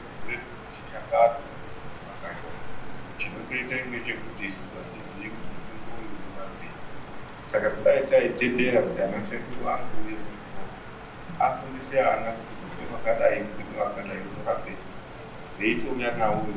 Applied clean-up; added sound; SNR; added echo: none; Cricket; -2 dB; reverberation time 0.6 s.